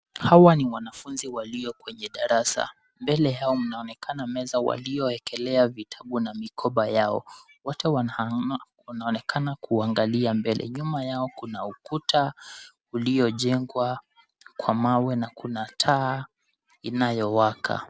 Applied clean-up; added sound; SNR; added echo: none; none; none; none.